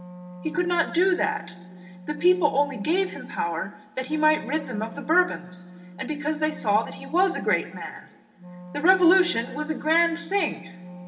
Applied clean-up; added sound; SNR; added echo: none; Wind instrument, woodwind instrument; 16 dB; reverberation time 2.5 s.